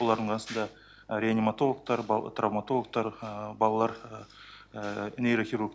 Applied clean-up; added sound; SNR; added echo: none; none; none; none.